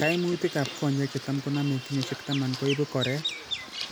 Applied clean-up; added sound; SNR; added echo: none; Bird vocalization, bird call, bird song; 8 dB; none.